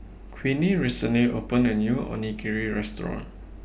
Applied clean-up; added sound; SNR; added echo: none; none; none; none.